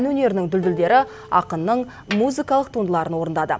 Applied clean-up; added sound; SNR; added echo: none; Plucked string instrument; 18 dB; none.